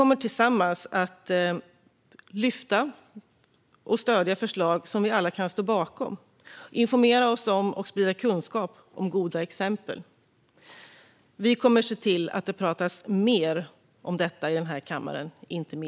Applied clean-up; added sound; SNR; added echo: none; none; none; none.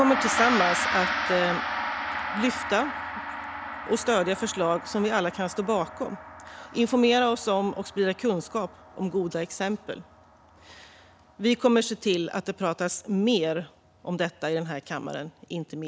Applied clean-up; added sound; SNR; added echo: none; Gong; 7 dB; none.